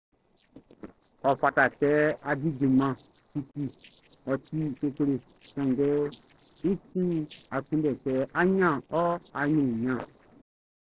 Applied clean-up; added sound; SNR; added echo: neural separator model SepFormer DNS4.